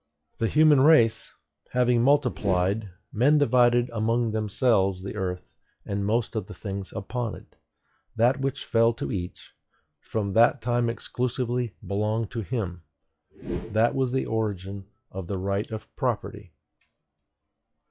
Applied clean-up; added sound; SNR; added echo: classical method log-MMSE.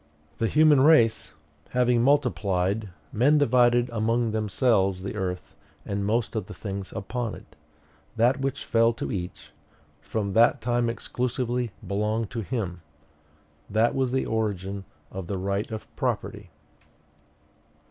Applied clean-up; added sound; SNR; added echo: none; none; none; none.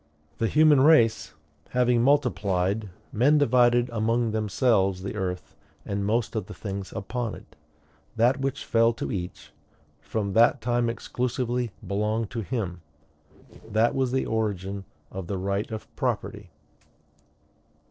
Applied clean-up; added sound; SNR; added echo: neural separator model SepFormer DNS4.